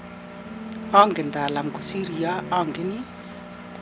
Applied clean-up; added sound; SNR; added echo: none; Wind instrument, woodwind instrument + Engine; 11 dB; none.